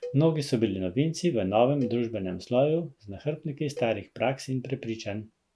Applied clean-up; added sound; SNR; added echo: neural mask model RNNoise.